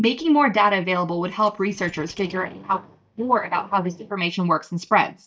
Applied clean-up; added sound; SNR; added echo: neural mask model DeepFilterNet 3.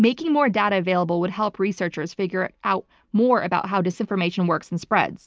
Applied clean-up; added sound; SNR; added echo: none; none; none; none.